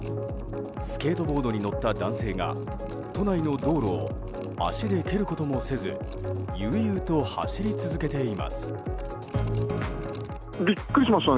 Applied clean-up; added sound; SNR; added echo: none; none; none; none.